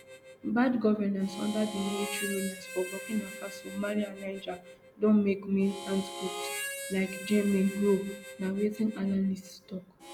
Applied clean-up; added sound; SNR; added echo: none; Harmonica; 12 dB; none.